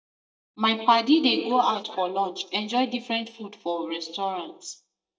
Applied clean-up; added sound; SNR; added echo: neural mask model DeepFilterNet 3.